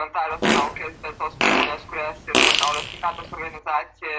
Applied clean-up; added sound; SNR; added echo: none; Fart; -4 dB; none.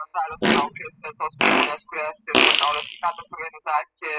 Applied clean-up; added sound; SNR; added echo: classical method spectral subtraction.